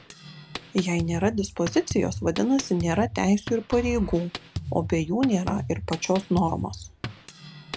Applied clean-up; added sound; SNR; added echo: none; Drum kit; 10 dB; none.